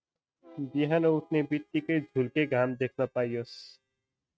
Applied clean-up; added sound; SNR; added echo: neural mask model RNNoise.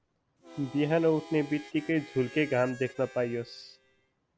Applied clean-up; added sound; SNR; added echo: none; Harmonica; 19 dB; none.